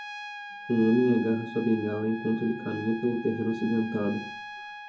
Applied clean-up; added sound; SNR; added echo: none; Trumpet; 13 dB; reverberation time 0.4 s.